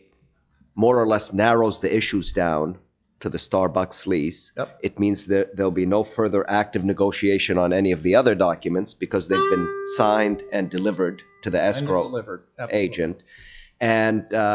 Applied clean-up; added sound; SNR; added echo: classical method log-MMSE.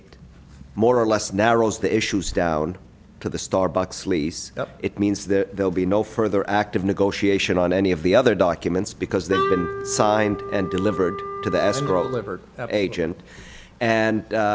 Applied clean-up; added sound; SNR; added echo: none; Wind instrument, woodwind instrument; 7 dB; none.